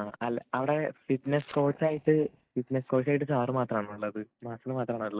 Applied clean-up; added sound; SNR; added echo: neural mask model DeepFilterNet 3.